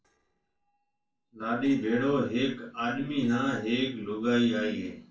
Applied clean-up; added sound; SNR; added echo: neural separator model SepFormer DNS4.